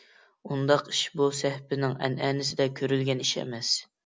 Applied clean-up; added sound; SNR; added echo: none; none; none; none.